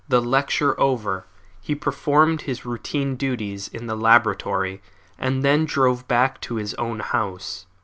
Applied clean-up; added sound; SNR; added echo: none; none; none; none.